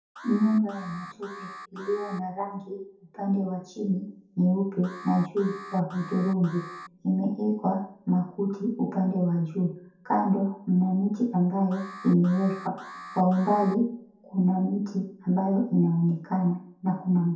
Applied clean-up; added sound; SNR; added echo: none; Alarm; 18 dB; reverberation time 0.6 s.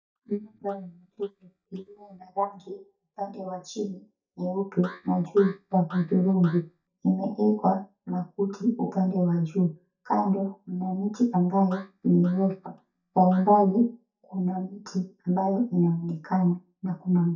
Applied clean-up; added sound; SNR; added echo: neural mask model DeepFilterNet 3.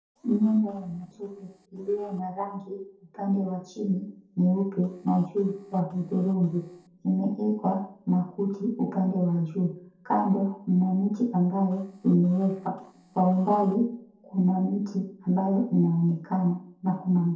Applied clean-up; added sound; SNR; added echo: neural separator model SepFormer DNS4.